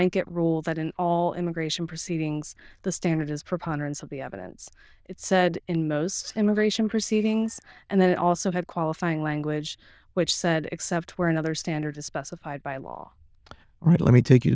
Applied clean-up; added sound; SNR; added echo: neural diffusion model UNIVERSE++.